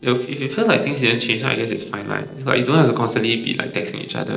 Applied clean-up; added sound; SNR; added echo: neural separator model SepFormer DNS4.